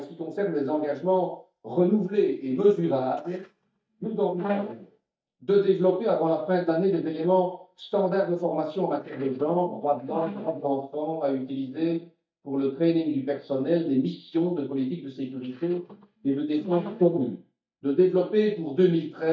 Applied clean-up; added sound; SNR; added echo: neural mask model DeepFilterNet 3.